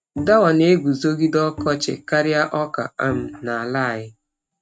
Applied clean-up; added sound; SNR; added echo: neural mask model RNNoise.